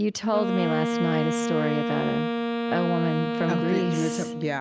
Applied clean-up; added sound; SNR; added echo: none; Wind instrument, woodwind instrument; 1 dB; none.